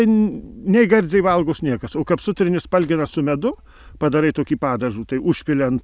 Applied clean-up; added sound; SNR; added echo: none; none; none; none.